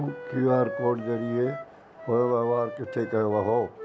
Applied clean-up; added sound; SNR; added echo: none; Wind instrument, woodwind instrument; 12 dB; none.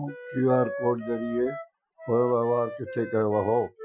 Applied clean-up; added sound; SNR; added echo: classical method Wiener filter.